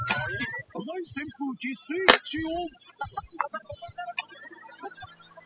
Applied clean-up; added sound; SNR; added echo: classical method spectral subtraction.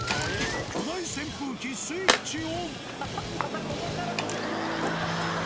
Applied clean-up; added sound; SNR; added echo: none; Tools; 4 dB; none.